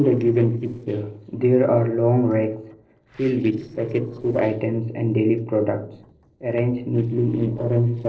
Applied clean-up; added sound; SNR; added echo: neural separator model SepFormer DNS4.